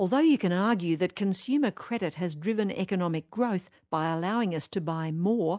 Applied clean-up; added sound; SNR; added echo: none; none; none; none.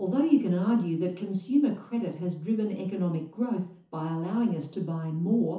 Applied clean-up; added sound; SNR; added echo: none; none; none; reverberation time 0.9 s.